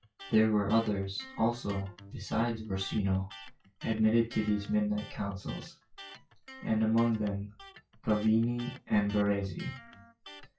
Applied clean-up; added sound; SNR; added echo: classical method WPE with log-MMSE.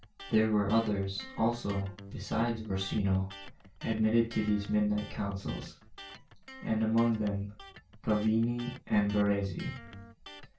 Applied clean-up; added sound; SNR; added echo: none; Electric guitar; 18 dB; reverberation time 0.2 s.